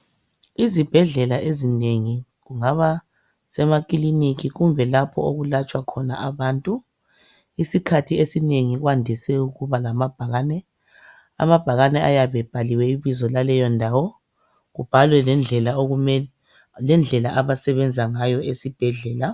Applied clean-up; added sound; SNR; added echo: none; none; none; none.